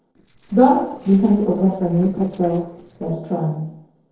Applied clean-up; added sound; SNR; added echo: neural separator model SepFormer DNS4.